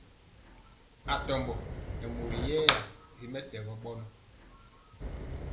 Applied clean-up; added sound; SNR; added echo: none; Fire; -2 dB; reverberation time 0.8 s.